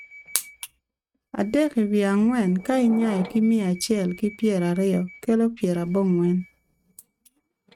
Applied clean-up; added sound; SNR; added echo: neural mask model RNNoise.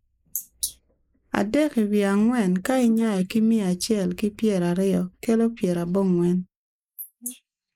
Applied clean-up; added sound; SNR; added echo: neural mask model Resemble Enhance denoiser.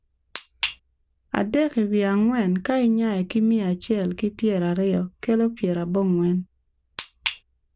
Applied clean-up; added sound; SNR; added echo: none; none; none; none.